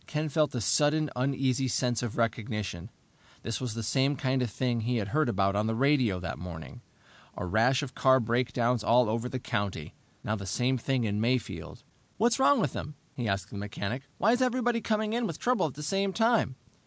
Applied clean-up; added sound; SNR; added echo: none; none; none; none.